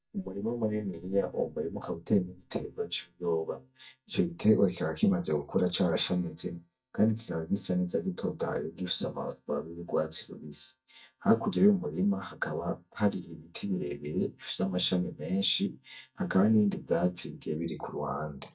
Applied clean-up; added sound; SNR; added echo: neural mask model DeepFilterNet 3.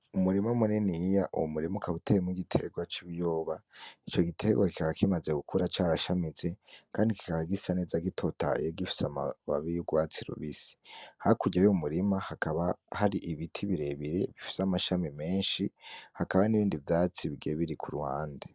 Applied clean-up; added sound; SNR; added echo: none; none; none; none.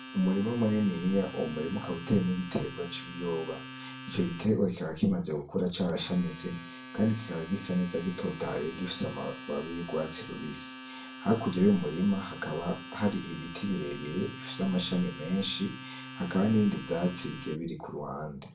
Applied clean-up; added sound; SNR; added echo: none; Domestic sounds, home sounds; 13 dB; reverberation time 0.3 s.